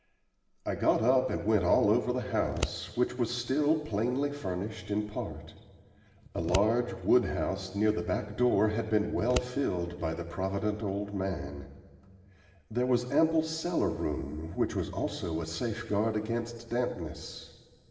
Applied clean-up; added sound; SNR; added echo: none; Scissors; 8 dB; reverberation time 2.6 s.